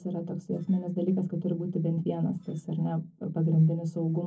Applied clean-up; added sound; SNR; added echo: neural separator model SepFormer DNS4.